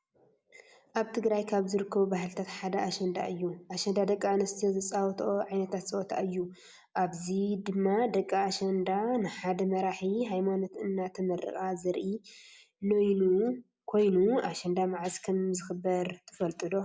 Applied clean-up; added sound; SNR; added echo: none; none; none; none.